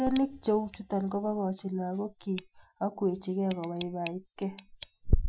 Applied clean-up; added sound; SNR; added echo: classical method Wiener filter.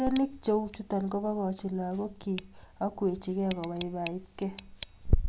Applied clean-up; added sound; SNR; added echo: none; Tick; 19 dB; none.